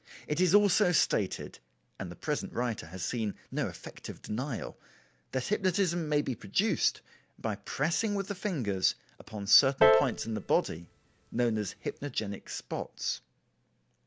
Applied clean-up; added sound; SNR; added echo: none; Piano; 0 dB; none.